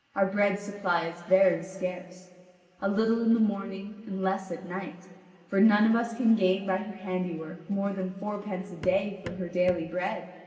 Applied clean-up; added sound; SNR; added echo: none; Hammer; 16 dB; reverberation time 2.2 s.